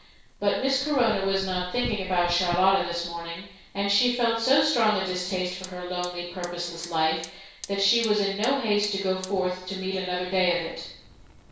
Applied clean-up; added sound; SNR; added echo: none; Fire; 17 dB; reverberation time 0.6 s.